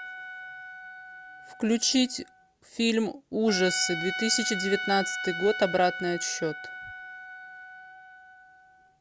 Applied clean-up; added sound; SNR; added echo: none; Trumpet; 8 dB; none.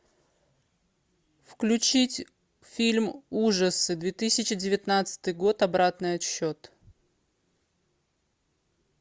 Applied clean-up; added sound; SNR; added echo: none; none; none; none.